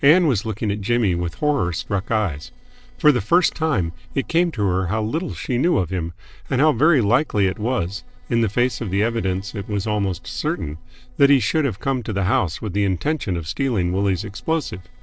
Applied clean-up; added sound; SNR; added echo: neural separator model SepFormer DNS4.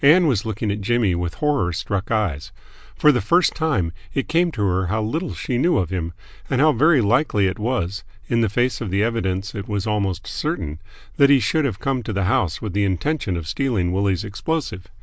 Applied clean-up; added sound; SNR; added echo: none; none; none; none.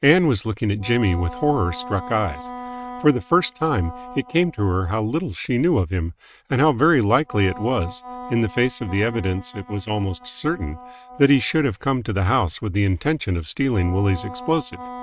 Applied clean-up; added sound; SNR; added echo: neural mask model RNNoise.